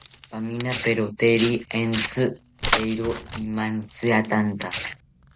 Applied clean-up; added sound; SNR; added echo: none; Tearing; 6 dB; none.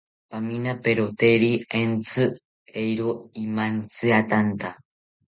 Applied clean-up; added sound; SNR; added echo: none; none; none; none.